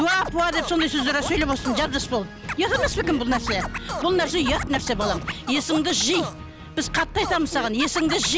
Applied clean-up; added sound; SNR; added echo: none; Scratching (performance technique) + Wind; 9 dB; none.